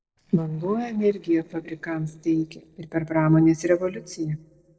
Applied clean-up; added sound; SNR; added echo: neural separator model SepFormer DNS4.